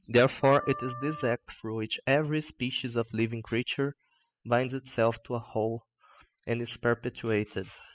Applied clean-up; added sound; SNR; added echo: classical method spectral subtraction.